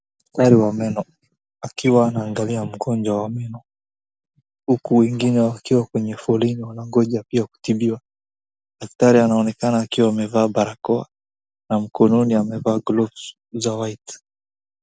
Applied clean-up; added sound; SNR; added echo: none; none; none; none.